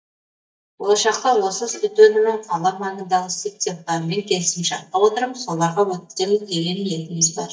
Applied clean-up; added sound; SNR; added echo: neural mask model DeepFilterNet 3.